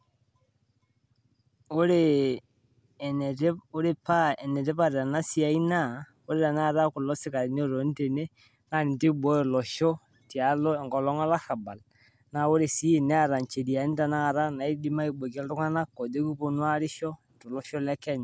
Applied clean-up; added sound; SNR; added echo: none; none; none; none.